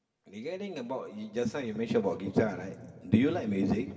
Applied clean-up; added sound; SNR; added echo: none; none; none; reverberation time 1.7 s.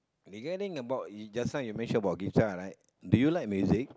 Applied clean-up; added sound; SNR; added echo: none; none; none; none.